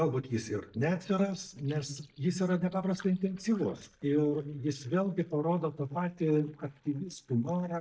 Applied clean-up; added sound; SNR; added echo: neural mask model DeepFilterNet 3.